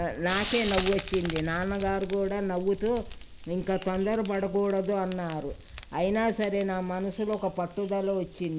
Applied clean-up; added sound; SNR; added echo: none; Frying (food); 11 dB; none.